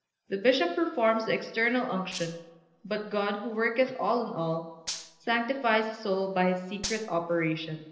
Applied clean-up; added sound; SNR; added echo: neural separator model SepFormer DNS4.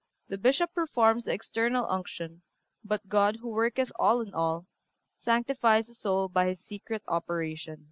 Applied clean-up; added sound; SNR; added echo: none; none; none; none.